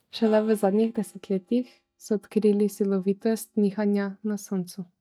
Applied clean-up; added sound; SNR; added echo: neural mask model DeepFilterNet 3.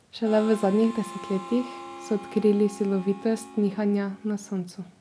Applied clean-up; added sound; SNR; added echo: none; Harmonica; 16 dB; none.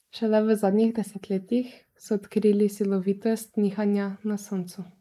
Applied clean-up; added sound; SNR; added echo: neural mask model Resemble Enhance denoiser.